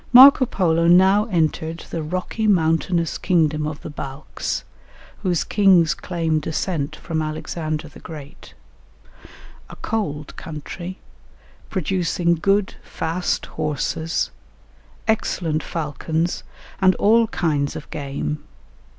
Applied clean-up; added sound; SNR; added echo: none; none; none; none.